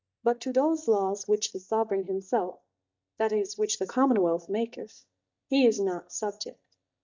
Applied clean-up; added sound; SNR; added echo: neural mask model DeepFilterNet 3.